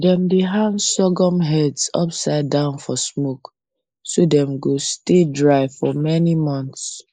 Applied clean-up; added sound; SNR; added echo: neural mask model Resemble Enhance denoiser.